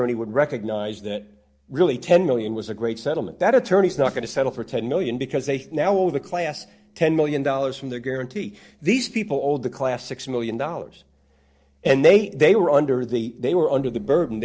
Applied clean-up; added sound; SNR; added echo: neural separator model SepFormer DNS4.